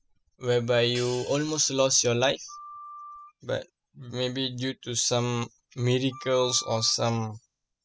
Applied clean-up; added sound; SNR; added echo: classical method spectral subtraction.